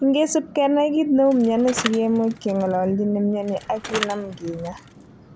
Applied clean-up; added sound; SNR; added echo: none; Bicycle; 14 dB; none.